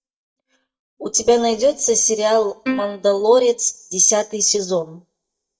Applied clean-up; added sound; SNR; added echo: neural mask model DeepFilterNet 3.